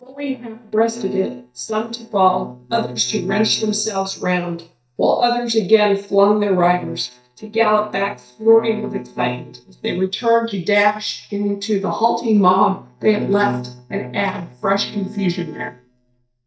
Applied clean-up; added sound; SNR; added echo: neural mask model DeepFilterNet 3.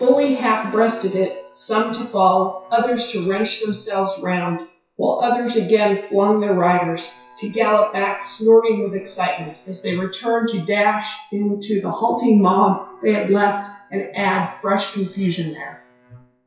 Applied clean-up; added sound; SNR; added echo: classical method WPE with log-MMSE.